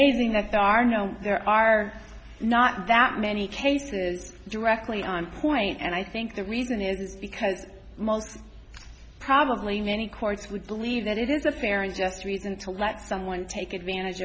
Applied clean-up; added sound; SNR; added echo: none; none; none; none.